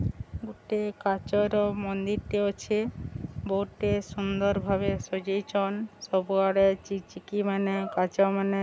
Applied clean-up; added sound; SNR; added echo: none; none; none; none.